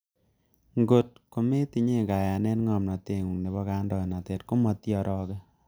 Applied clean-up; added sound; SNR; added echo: none; none; none; none.